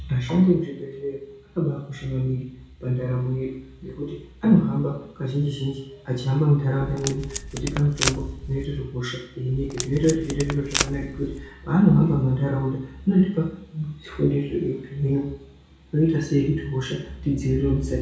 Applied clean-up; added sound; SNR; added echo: none; Packing tape, duct tape; 7 dB; reverberation time 0.5 s.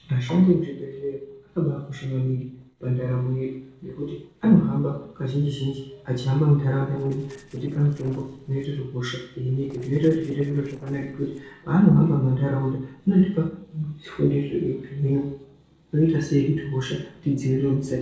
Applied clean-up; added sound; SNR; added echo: neural separator model SepFormer DNS4.